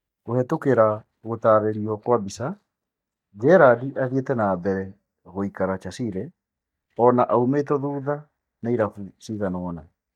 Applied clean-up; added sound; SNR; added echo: neural mask model DeepFilterNet 3.